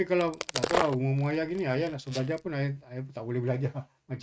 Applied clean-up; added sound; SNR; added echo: neural mask model RNNoise.